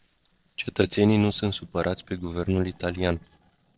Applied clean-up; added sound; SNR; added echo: neural separator model SepFormer DNS4.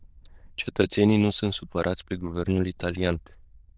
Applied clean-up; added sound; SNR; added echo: neural diffusion model UNIVERSE++.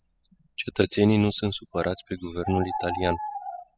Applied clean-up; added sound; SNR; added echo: classical method spectral subtraction.